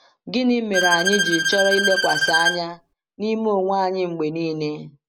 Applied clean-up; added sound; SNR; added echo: none; Bowed string instrument; -1 dB; none.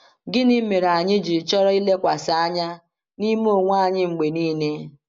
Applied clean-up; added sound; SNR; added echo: none; none; none; none.